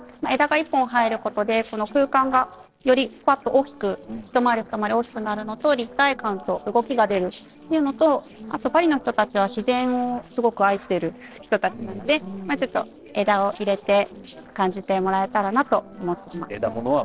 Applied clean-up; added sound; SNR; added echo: neural separator model SepFormer DNS4.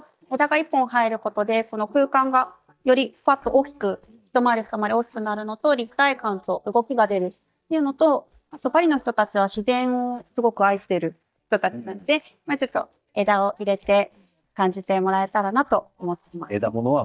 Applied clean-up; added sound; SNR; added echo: neural mask model DeepFilterNet 3.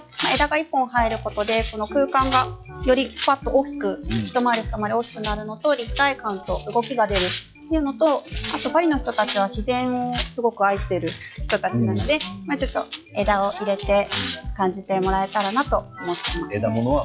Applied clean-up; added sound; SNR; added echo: classical method log-MMSE.